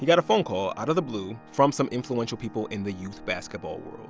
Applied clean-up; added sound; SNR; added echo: none; Organ; 19 dB; none.